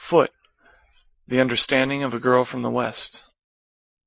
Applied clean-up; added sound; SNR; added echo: neural mask model Resemble Enhance denoiser.